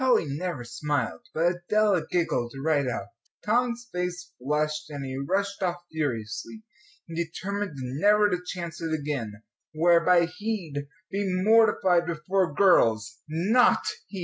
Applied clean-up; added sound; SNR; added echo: none; none; none; none.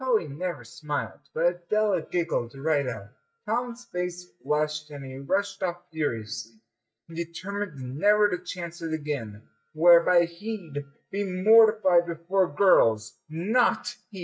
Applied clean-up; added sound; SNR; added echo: neural mask model DeepFilterNet 3.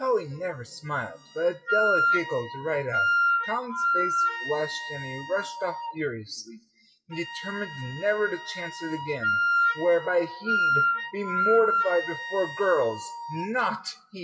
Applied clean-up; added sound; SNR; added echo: classical method WPE with log-MMSE.